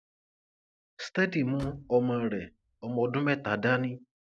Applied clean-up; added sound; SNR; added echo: none; Slam; 19 dB; none.